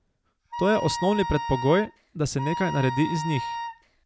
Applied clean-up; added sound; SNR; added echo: none; Wind instrument, woodwind instrument; 7 dB; none.